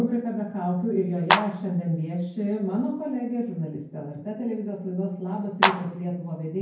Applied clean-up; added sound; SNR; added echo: none; Clapping; -4 dB; reverberation time 0.9 s.